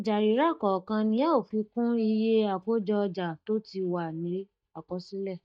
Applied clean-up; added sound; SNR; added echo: neural mask model DeepFilterNet 3.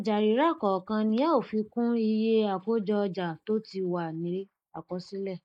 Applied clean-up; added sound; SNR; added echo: neural mask model Resemble Enhance denoiser.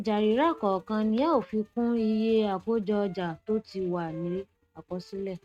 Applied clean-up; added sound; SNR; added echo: neural mask model RNNoise.